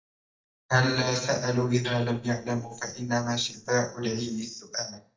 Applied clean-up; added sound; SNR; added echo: neural mask model DeepFilterNet 3.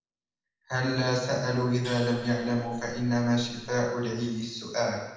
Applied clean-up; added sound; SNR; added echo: neural separator model SepFormer DNS4.